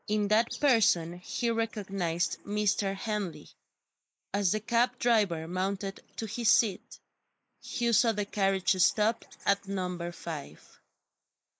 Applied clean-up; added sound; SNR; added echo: neural mask model Resemble Enhance denoiser.